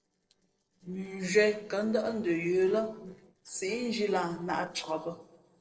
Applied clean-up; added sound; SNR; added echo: neural separator model SepFormer DNS4.